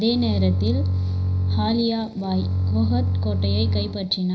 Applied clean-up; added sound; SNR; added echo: none; Bowed string instrument; -2 dB; reverberation time 0.4 s.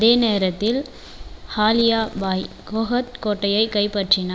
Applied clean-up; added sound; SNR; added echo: none; none; none; none.